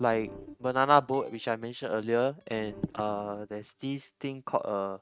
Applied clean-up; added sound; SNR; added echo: neural mask model RNNoise.